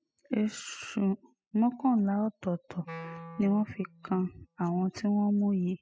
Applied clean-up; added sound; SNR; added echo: classical method spectral subtraction.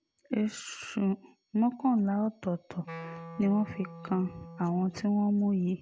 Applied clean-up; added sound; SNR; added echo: none; Wind instrument, woodwind instrument; 16 dB; none.